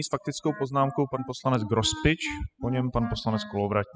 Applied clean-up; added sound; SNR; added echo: classical method spectral subtraction.